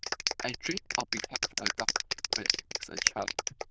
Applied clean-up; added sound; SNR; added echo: neural diffusion model UNIVERSE++.